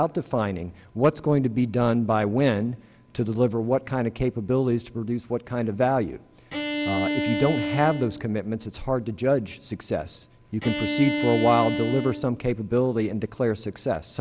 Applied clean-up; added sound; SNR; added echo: none; Bowed string instrument; 5 dB; none.